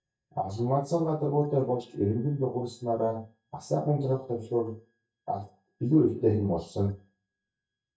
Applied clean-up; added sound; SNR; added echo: neural mask model DeepFilterNet 3.